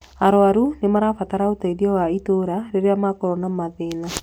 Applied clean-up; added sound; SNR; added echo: none; none; none; none.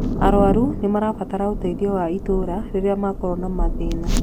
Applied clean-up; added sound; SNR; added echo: none; Thunder; 2 dB; none.